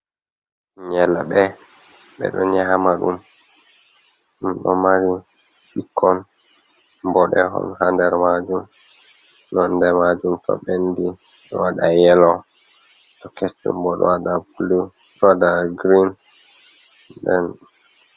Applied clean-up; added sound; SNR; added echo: none; none; none; none.